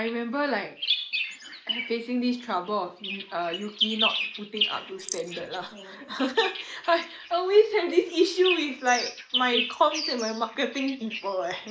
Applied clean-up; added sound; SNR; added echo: neural mask model Resemble Enhance denoiser.